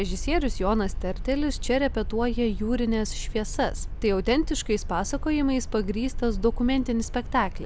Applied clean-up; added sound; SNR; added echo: none; none; none; none.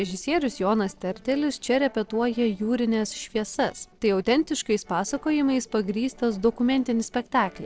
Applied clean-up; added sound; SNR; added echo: neural separator model SepFormer DNS4.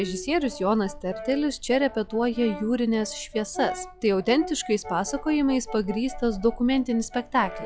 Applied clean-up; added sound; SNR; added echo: classical method log-MMSE.